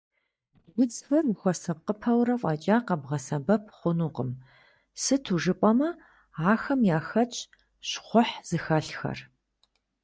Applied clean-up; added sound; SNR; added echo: neural mask model DeepFilterNet 3.